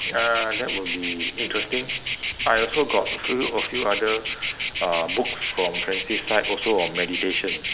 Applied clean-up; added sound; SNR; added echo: none; Insect; 3 dB; none.